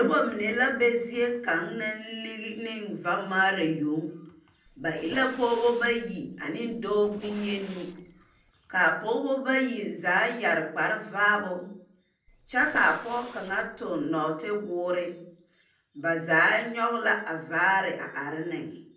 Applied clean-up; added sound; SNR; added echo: neural separator model SepFormer DNS4.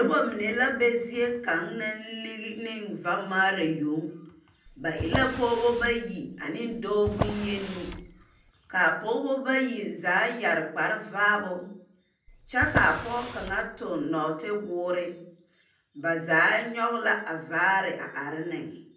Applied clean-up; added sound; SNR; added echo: none; Drawer open or close; 7 dB; reverberation time 0.6 s.